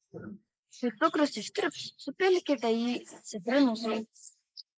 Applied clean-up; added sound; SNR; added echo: neural mask model Resemble Enhance denoiser.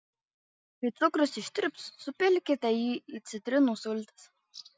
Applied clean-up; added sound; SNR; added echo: none; none; none; none.